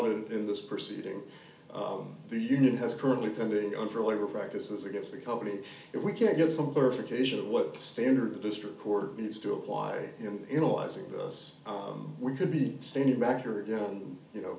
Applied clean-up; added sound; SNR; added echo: none; none; none; reverberation time 0.4 s.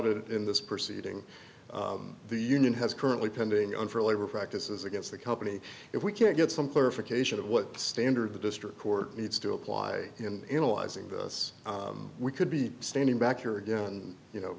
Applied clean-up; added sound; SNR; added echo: none; none; none; none.